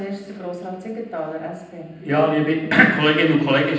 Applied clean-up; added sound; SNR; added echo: none; none; none; reverberation time 0.8 s.